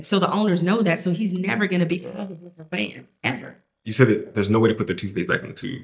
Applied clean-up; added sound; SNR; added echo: neural mask model DeepFilterNet 3.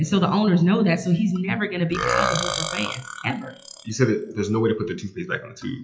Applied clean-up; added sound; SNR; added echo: classical method WPE with log-MMSE.